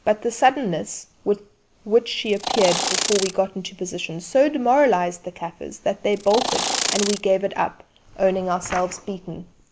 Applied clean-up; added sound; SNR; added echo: none; Insect; 2 dB; none.